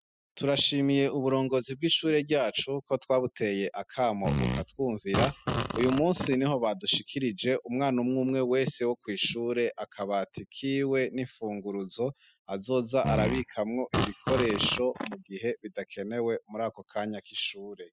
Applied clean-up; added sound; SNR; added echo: classical method spectral subtraction.